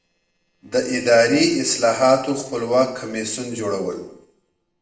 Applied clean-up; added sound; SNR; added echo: neural separator model SepFormer DNS4.